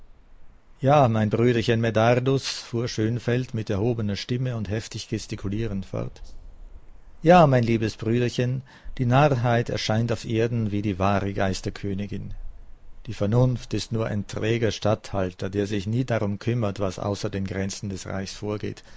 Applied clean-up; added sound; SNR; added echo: neural mask model Resemble Enhance denoiser.